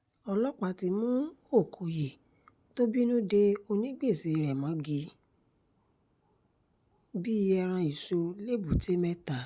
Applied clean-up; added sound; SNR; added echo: none; none; none; none.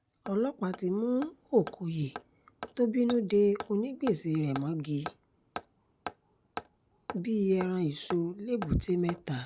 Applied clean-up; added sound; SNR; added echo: none; Hammer; 15 dB; none.